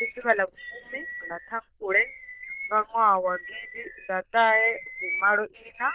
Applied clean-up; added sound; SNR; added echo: neural diffusion model UNIVERSE++.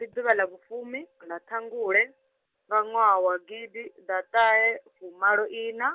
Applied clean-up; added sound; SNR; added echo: none; none; none; none.